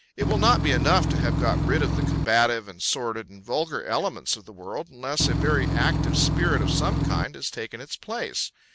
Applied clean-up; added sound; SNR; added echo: none; Engine / Truck / Car; -4 dB; none.